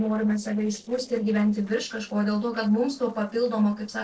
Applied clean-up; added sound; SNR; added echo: neural separator model SepFormer DNS4.